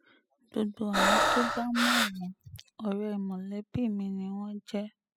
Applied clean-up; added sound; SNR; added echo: classical method spectral subtraction.